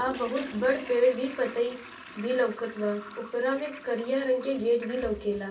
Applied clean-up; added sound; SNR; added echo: none; Toilet flush; 16 dB; reverberation time 0.2 s.